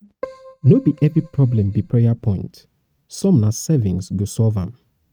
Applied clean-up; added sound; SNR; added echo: neural mask model RNNoise.